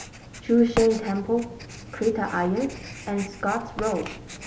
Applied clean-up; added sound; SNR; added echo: none; Writing; 13 dB; none.